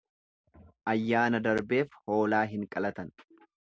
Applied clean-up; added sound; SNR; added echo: none; none; none; none.